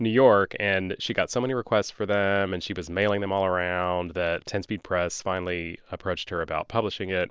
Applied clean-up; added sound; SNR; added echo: none; none; none; none.